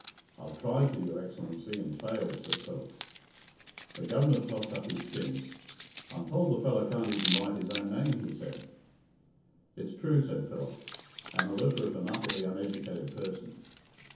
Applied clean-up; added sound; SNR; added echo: none; Hands; 3 dB; reverberation time 0.7 s.